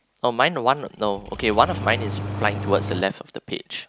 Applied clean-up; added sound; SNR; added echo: none; Engine starting; 7 dB; none.